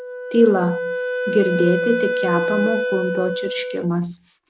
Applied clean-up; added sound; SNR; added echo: none; Wind instrument, woodwind instrument; 3 dB; none.